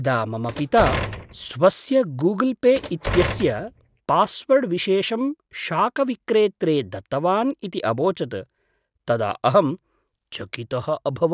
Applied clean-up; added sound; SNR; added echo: none; Door; 7 dB; none.